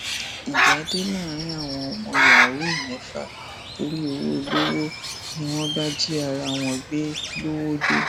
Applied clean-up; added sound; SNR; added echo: none; Bird; -3 dB; none.